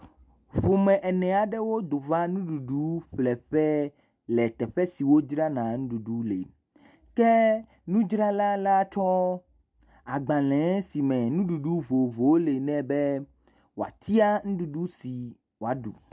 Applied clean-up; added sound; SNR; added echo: none; none; none; none.